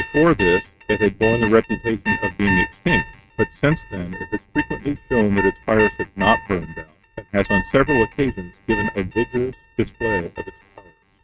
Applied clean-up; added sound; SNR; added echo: neural mask model RNNoise.